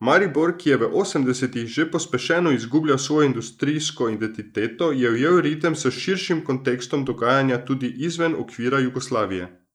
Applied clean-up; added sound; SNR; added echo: neural mask model Resemble Enhance denoiser.